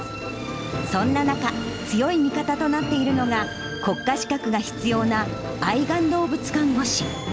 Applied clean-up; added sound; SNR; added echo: none; Accelerating, revving, vroom; 11 dB; none.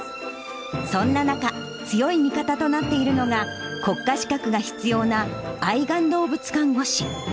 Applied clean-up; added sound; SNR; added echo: none; none; none; none.